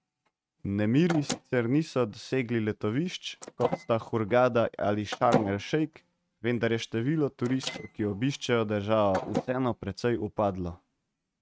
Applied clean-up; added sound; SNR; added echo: neural mask model RNNoise.